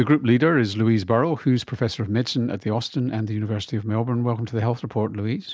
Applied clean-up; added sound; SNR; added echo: none; none; none; none.